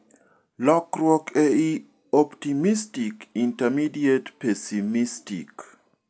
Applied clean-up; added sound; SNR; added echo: none; none; none; none.